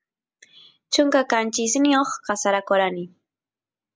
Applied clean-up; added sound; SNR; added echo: none; none; none; none.